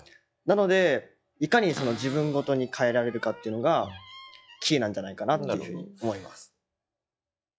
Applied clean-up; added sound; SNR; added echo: classical method log-MMSE.